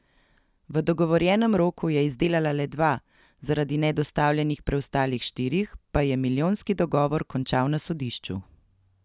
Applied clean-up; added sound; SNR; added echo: none; none; none; none.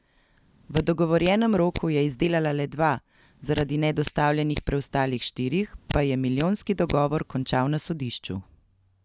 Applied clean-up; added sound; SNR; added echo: none; Hands; 14 dB; none.